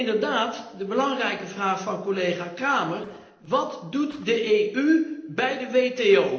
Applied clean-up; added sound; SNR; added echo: neural separator model SepFormer DNS4.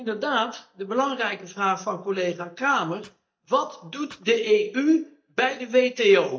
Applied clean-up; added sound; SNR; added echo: neural mask model DeepFilterNet 3.